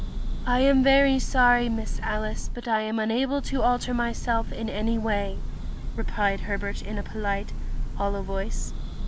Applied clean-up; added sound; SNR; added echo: none; Bird / Breathing; 2 dB; none.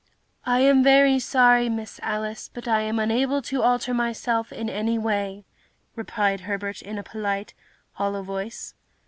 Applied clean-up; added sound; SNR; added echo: none; none; none; none.